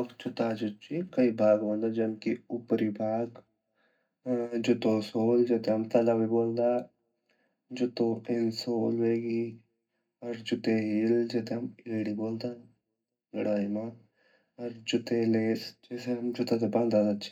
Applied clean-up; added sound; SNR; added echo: none; none; none; reverberation time 0.3 s.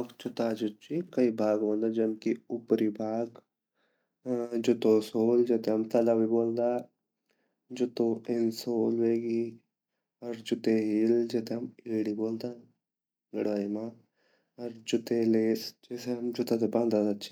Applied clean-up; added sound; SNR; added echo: none; none; none; none.